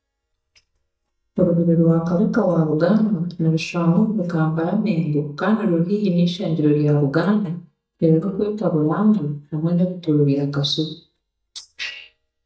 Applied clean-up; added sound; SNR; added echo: neural mask model DeepFilterNet 3.